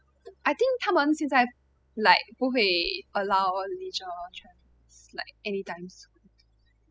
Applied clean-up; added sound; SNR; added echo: classical method spectral subtraction.